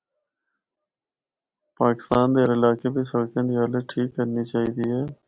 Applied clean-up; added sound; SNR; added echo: none; none; none; none.